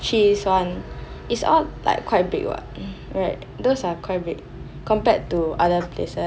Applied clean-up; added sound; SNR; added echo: none; none; none; none.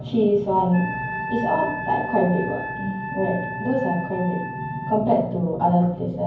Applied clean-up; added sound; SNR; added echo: none; Wind instrument, woodwind instrument; 10 dB; reverberation time 0.9 s.